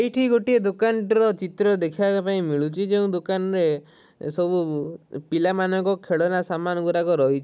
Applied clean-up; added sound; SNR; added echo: none; none; none; none.